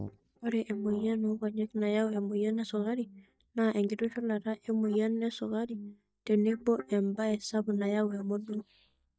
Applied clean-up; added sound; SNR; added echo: neural mask model DeepFilterNet 3.